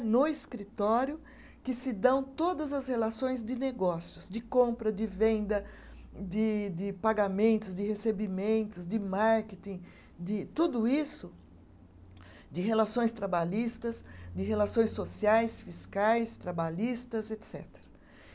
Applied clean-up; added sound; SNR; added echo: none; none; none; none.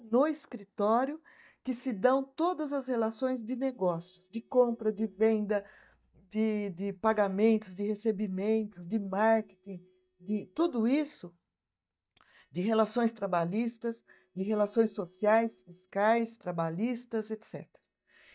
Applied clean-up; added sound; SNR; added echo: neural mask model DeepFilterNet 3.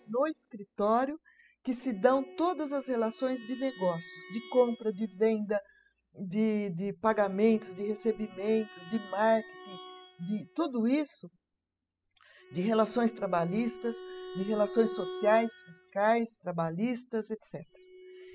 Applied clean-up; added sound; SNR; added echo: classical method spectral subtraction.